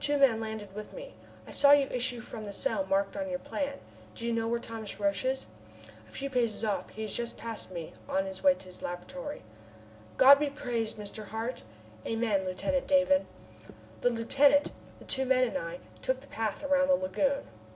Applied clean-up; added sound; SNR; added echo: none; none; none; none.